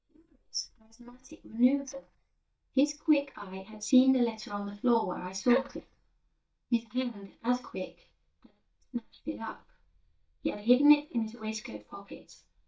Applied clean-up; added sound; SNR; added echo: neural mask model DeepFilterNet 3.